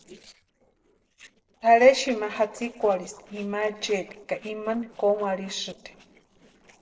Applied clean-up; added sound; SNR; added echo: neural separator model SepFormer DNS4.